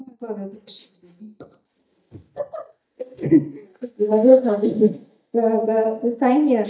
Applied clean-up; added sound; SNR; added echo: neural mask model DeepFilterNet 3.